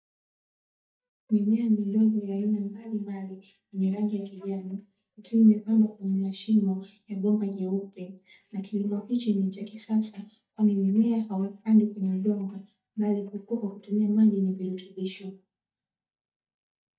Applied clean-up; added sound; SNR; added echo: neural mask model DeepFilterNet 3.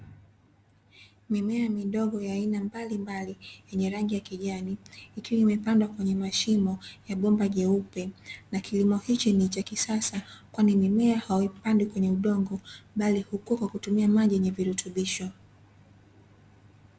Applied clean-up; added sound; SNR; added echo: none; none; none; none.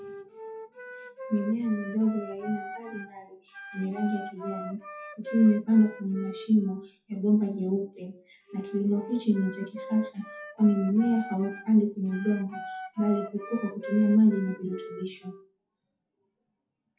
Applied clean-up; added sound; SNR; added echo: classical method WPE with log-MMSE.